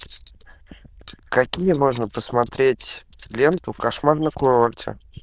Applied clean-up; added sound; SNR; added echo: neural diffusion model UNIVERSE++.